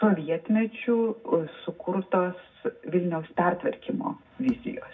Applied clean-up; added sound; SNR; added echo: none; none; none; reverberation time 0.3 s.